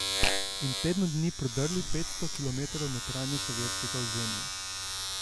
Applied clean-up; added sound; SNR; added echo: none; Domestic sounds, home sounds; -2 dB; none.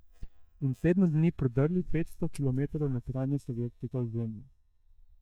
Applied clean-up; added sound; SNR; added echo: neural mask model DeepFilterNet 3.